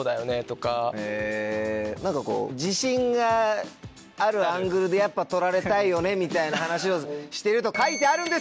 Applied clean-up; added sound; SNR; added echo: none; Brass instrument; 16 dB; none.